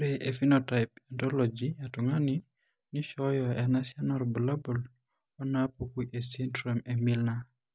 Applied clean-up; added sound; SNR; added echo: none; none; none; none.